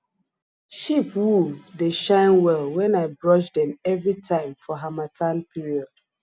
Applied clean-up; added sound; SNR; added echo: none; none; none; none.